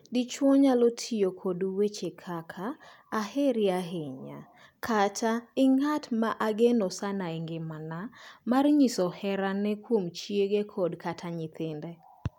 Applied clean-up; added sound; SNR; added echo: none; none; none; none.